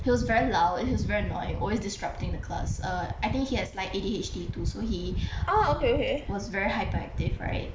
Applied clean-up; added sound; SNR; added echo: none; none; none; none.